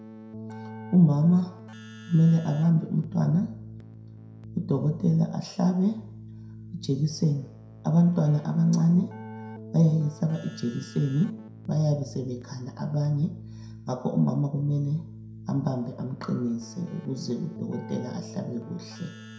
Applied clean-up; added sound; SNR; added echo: none; Keyboard (musical); 16 dB; reverberation time 0.6 s.